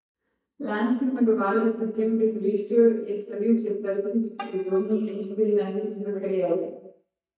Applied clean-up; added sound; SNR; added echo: neural mask model DeepFilterNet 3.